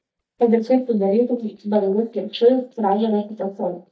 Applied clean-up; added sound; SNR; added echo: neural mask model DeepFilterNet 3.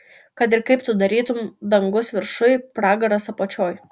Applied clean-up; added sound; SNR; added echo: none; none; none; none.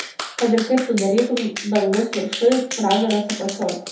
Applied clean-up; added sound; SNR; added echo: none; Clapping; 11 dB; reverberation time 0.5 s.